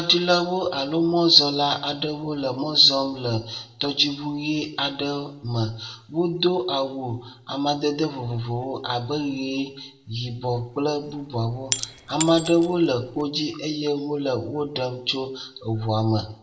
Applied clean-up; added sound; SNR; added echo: none; Shatter / Crushing; 10 dB; reverberation time 0.6 s.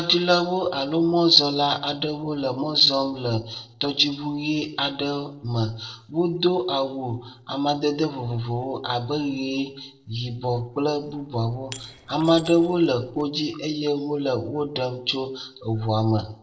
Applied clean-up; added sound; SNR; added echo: neural separator model SepFormer DNS4.